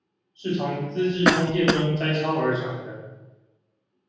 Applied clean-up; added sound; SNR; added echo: none; Cough; -1 dB; reverberation time 1.3 s.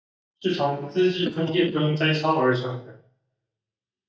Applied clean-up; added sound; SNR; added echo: neural mask model DeepFilterNet 3.